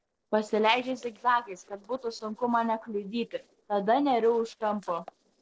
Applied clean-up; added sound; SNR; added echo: neural separator model SepFormer DNS4.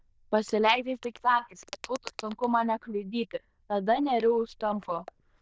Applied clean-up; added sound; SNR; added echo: neural diffusion model UNIVERSE++.